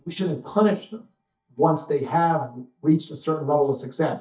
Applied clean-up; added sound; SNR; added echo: neural mask model DeepFilterNet 3.